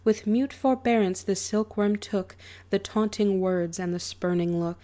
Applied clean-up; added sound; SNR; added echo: none; none; none; none.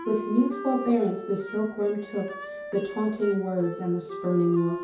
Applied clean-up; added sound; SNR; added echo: none; Wind instrument, woodwind instrument; 11 dB; reverberation time 0.6 s.